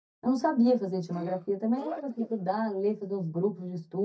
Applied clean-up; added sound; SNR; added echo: neural mask model DeepFilterNet 3.